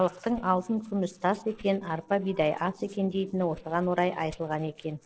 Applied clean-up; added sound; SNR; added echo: neural separator model SepFormer DNS4.